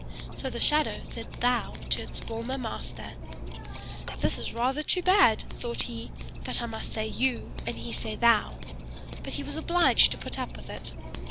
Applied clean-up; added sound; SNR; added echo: none; Scissors + Cutlery, silverware; 6 dB; none.